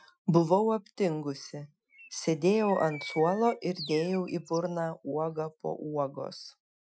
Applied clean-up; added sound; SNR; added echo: classical method Wiener filter.